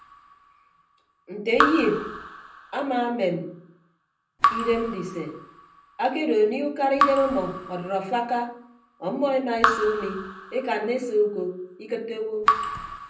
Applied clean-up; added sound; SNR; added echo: none; Raindrop / Drip; 4 dB; reverberation time 0.6 s.